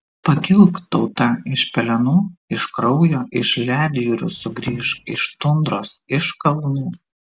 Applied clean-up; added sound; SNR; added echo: none; Percussion; 15 dB; none.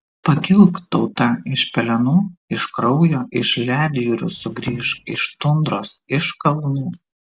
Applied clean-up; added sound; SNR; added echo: neural separator model SepFormer DNS4.